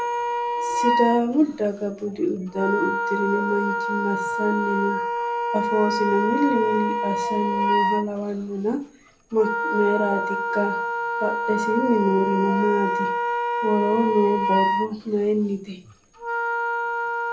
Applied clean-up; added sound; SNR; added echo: none; Wind instrument, woodwind instrument; 1 dB; reverberation time 0.3 s.